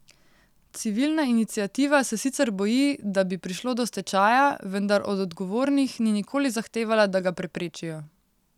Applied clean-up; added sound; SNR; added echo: none; none; none; none.